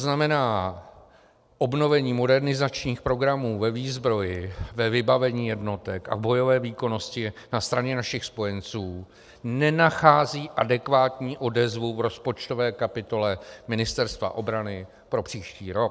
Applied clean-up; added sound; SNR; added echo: none; none; none; none.